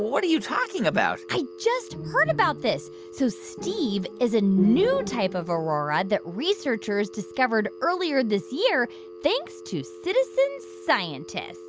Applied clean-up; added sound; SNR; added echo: none; Telephone; 17 dB; none.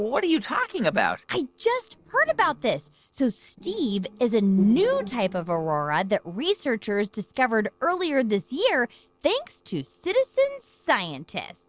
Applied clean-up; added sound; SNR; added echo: neural separator model SepFormer DNS4.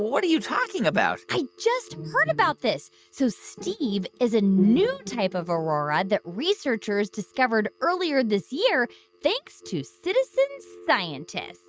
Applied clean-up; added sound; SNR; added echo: neural mask model RNNoise.